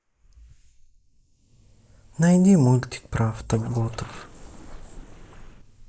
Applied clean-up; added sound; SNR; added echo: neural mask model Resemble Enhance denoiser.